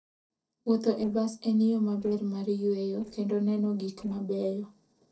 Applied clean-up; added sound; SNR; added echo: neural separator model SepFormer DNS4.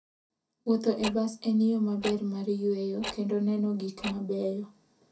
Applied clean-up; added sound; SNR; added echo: none; Tick-tock; 14 dB; reverberation time 0.3 s.